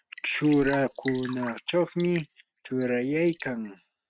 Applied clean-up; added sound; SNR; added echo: neural mask model RNNoise.